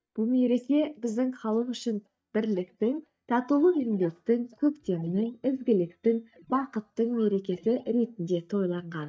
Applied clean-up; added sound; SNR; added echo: neural mask model DeepFilterNet 3.